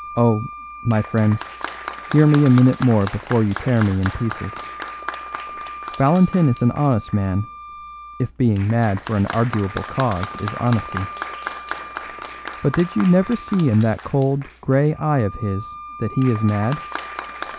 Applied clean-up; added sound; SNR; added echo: none; Applause + Wind instrument, woodwind instrument; 13 dB; none.